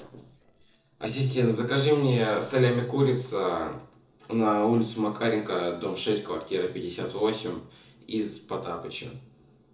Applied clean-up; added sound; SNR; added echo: neural separator model SepFormer DNS4.